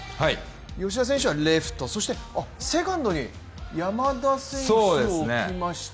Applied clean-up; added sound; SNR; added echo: none; none; none; none.